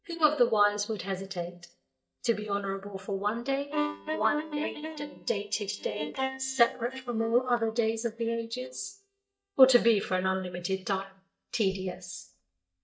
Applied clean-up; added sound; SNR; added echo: neural mask model DeepFilterNet 3.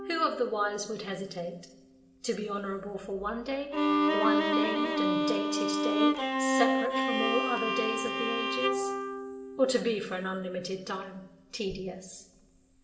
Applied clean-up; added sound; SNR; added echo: none; Bowed string instrument; -2 dB; reverberation time 1.6 s.